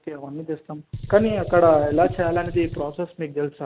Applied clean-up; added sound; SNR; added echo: none; Gunshot, gunfire; 11 dB; none.